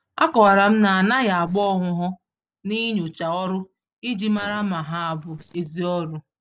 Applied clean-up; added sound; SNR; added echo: neural separator model SepFormer DNS4.